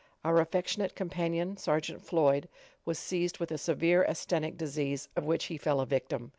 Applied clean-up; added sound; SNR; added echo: none; none; none; none.